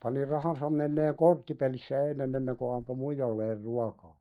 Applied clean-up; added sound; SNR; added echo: neural mask model DeepFilterNet 3.